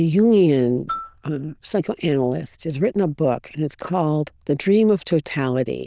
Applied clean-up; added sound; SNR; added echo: neural diffusion model UNIVERSE++.